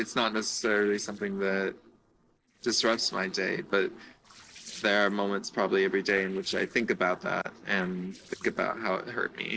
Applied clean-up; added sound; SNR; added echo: neural separator model SepFormer DNS4.